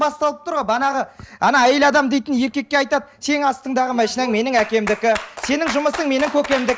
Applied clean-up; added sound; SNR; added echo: none; none; none; none.